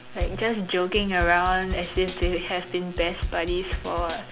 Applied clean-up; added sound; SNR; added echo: none; Bass drum / Snare drum / Drum kit; 6 dB; none.